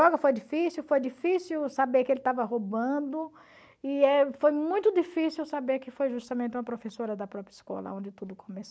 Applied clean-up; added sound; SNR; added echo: none; none; none; none.